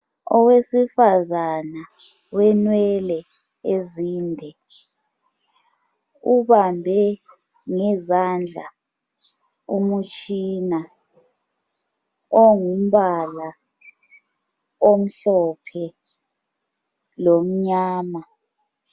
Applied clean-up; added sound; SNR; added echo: none; none; none; none.